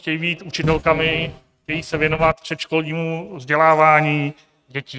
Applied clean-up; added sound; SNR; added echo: neural mask model RNNoise.